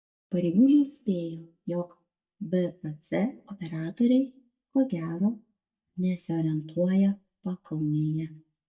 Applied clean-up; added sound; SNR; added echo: neural mask model DeepFilterNet 3.